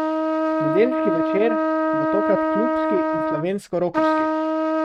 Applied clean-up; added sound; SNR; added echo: neural mask model RNNoise.